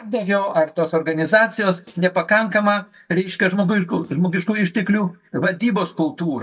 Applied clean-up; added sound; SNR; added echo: neural mask model DeepFilterNet 3.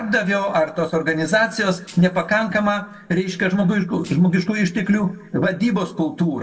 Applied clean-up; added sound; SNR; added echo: neural separator model SepFormer DNS4.